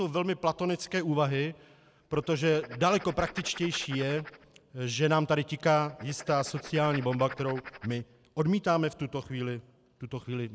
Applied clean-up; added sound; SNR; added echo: none; Writing; 16 dB; none.